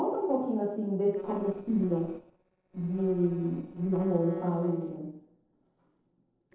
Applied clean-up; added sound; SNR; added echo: neural separator model SepFormer DNS4.